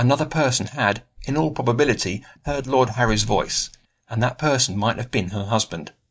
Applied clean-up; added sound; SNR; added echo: neural mask model DeepFilterNet 3.